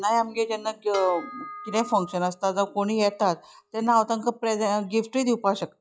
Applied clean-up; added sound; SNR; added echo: classical method log-MMSE.